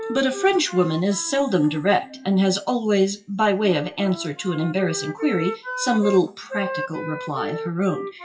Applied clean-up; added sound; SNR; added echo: classical method WPE with log-MMSE.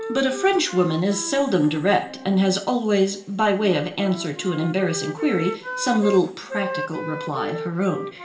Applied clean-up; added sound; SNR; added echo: none; Wind instrument, woodwind instrument; 11 dB; reverberation time 1.9 s.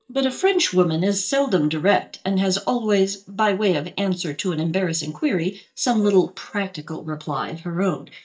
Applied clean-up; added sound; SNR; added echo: neural mask model DeepFilterNet 3.